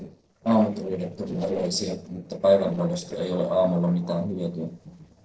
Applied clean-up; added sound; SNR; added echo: neural separator model SepFormer DNS4.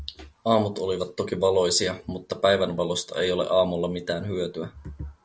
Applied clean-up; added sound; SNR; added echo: none; none; none; none.